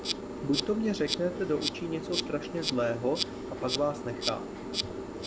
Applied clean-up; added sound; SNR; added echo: none; Insect; 3 dB; none.